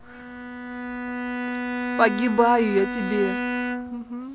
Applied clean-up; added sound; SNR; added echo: none; Bowed string instrument; 4 dB; none.